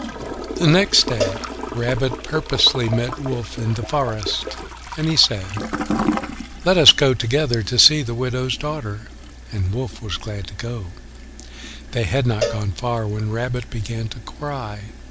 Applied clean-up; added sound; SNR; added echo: none; Toilet flush / Gurgling + Cowbell; 9 dB; none.